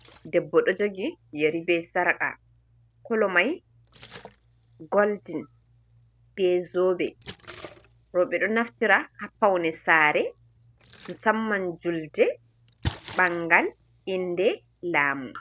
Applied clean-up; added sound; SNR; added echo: none; Splash, splatter; 19 dB; none.